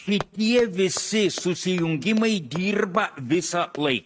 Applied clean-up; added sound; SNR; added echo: neural mask model RNNoise.